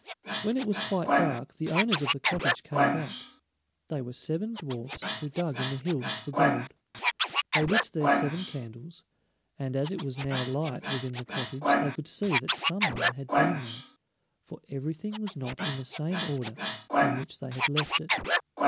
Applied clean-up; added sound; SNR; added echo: none; Scratching (performance technique); -2 dB; none.